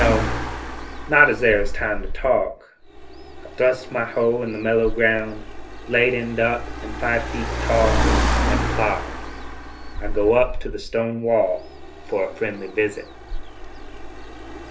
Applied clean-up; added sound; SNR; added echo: none; Car; 3 dB; reverberation time 0.3 s.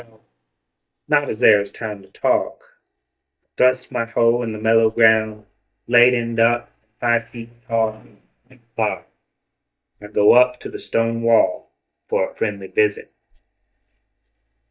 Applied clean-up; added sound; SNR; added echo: neural mask model DeepFilterNet 3.